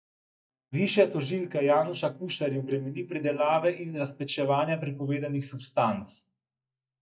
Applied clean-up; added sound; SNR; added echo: neural mask model DeepFilterNet 3.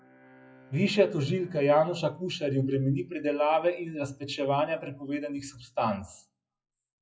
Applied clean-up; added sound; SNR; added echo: classical method WPE with log-MMSE.